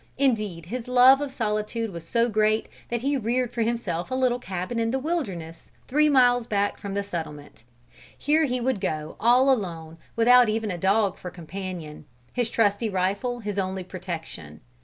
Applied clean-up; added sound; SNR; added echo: none; none; none; none.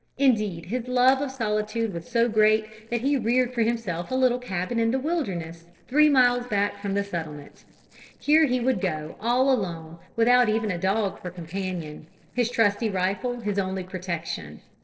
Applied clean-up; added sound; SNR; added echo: neural separator model SepFormer DNS4.